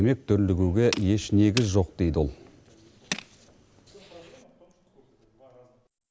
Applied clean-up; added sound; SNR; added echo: none; Tools; 13 dB; none.